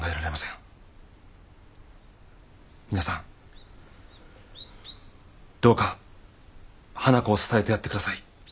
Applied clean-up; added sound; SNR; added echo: none; none; none; none.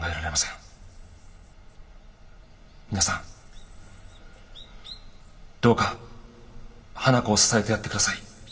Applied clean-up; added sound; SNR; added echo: none; none; none; reverberation time 1.6 s.